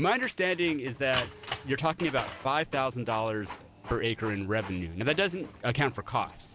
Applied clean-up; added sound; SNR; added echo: none; Printer; 13 dB; none.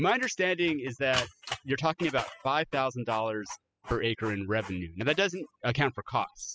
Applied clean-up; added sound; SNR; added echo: classical method spectral subtraction.